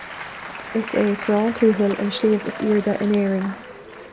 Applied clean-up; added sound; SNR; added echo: none; Applause / Crowd; 12 dB; none.